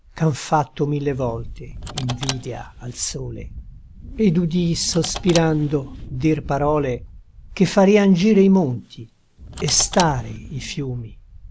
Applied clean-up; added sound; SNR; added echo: none; Wind + Car; 14 dB; none.